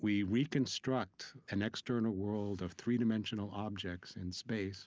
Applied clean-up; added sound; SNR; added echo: none; none; none; none.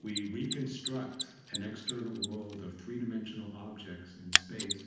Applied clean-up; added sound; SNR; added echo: none; Mechanisms; -1 dB; reverberation time 0.9 s.